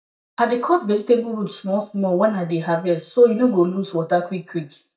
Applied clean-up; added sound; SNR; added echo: neural mask model DeepFilterNet 3.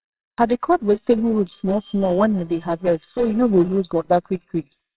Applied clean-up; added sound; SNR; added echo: neural separator model SepFormer WHAMR!.